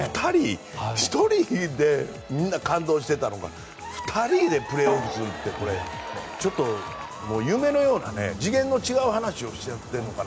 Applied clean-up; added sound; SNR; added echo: none; Drum; 17 dB; none.